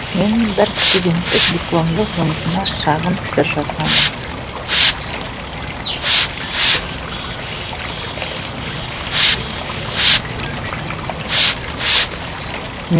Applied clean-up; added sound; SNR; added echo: none; Water / Bird + Hiss; -2 dB; none.